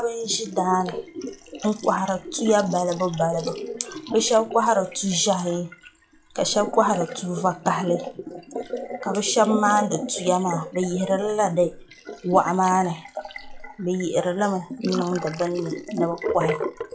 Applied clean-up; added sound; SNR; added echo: classical method log-MMSE.